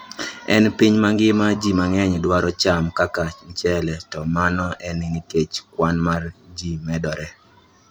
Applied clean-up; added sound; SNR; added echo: none; Wind instrument, woodwind instrument; 17 dB; none.